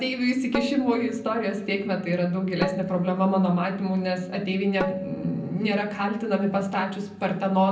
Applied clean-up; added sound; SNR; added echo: none; Tabla; 10 dB; reverberation time 0.6 s.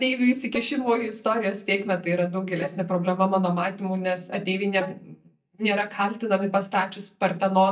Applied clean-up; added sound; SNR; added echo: neural mask model DeepFilterNet 3.